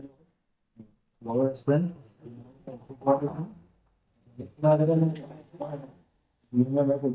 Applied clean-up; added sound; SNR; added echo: neural mask model DeepFilterNet 3.